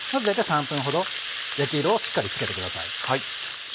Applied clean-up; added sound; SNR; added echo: none; none; none; none.